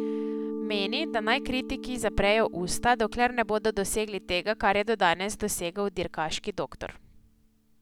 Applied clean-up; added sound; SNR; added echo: none; Mallet percussion; 10 dB; none.